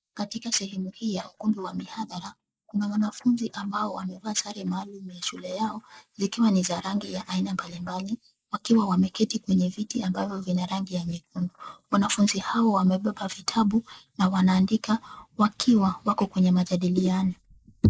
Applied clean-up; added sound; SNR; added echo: neural mask model Resemble Enhance denoiser.